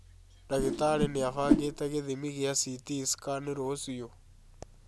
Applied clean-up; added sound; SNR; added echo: none; Whoosh, swoosh, swish; -2 dB; none.